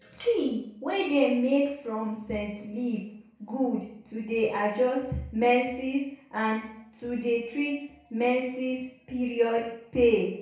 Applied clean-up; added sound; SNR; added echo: none; none; none; reverberation time 0.5 s.